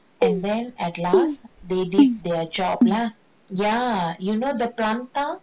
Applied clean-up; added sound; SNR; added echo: none; Keyboard (musical); -3 dB; none.